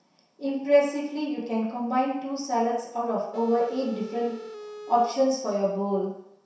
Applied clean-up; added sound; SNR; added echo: none; Telephone; 14 dB; reverberation time 0.7 s.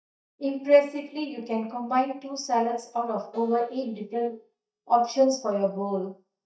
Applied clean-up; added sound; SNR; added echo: neural mask model DeepFilterNet 3.